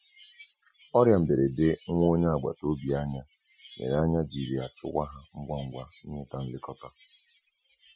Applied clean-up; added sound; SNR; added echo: classical method Wiener filter.